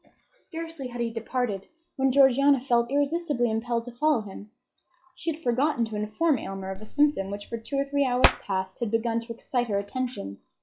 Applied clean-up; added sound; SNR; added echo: classical method log-MMSE.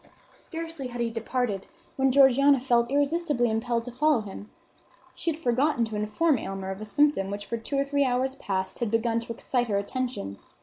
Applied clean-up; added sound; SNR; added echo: none; none; none; none.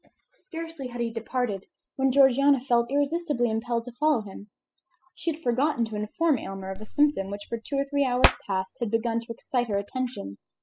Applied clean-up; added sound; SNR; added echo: classical method spectral subtraction.